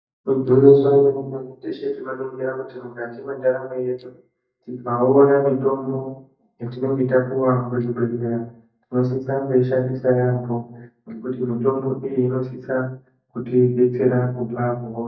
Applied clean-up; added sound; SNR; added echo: neural mask model DeepFilterNet 3.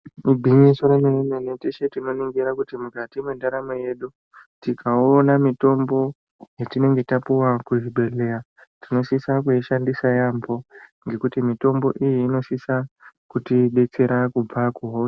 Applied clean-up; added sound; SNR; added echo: none; none; none; none.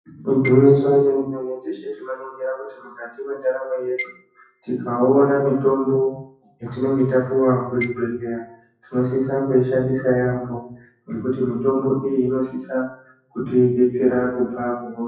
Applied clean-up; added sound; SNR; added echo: classical method WPE with log-MMSE.